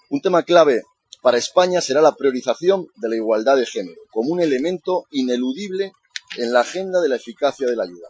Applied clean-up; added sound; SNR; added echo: classical method Wiener filter.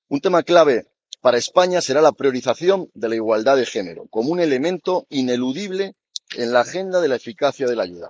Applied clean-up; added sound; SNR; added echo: neural mask model Resemble Enhance denoiser.